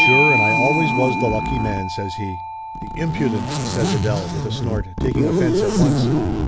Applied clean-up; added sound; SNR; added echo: none; Zipper (clothing) + Bell / Doorbell; -4 dB; none.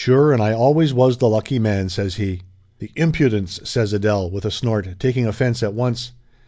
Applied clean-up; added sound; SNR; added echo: none; none; none; none.